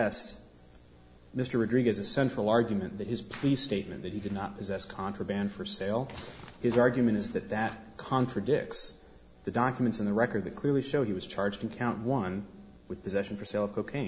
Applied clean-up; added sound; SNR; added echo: none; none; none; none.